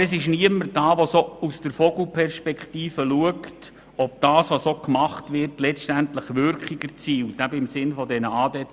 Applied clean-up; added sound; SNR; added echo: none; none; none; none.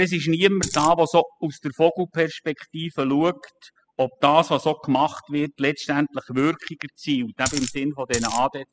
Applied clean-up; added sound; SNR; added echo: classical method spectral subtraction.